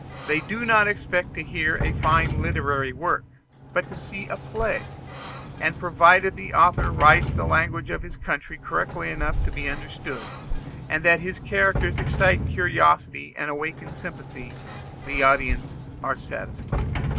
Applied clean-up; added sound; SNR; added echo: none; Sliding door; 7 dB; none.